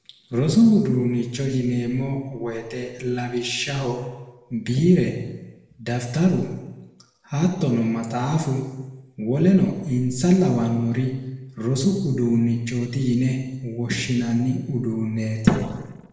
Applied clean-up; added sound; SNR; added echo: none; none; none; reverberation time 1.0 s.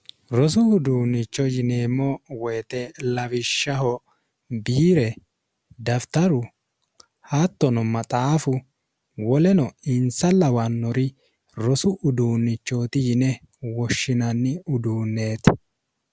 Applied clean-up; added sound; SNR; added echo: none; none; none; none.